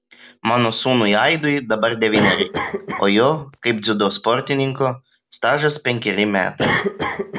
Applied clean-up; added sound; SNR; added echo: none; Cough; 8 dB; none.